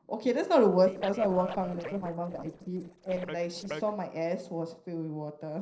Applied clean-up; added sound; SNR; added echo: neural separator model SepFormer DNS4.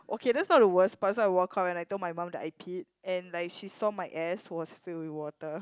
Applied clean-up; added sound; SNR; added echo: none; none; none; none.